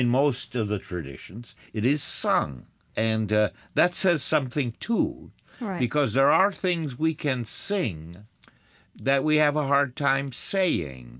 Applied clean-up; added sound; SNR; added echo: none; none; none; none.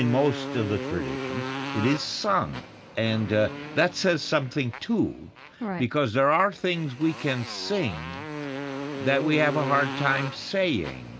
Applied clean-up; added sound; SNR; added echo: none; Motorcycle; 9 dB; none.